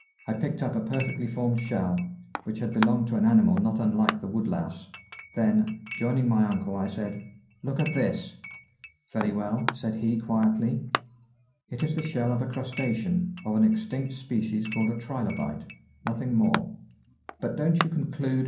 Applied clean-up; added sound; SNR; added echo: none; Chink, clink; 12 dB; reverberation time 0.6 s.